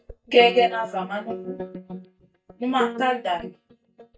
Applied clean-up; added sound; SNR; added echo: neural mask model DeepFilterNet 3.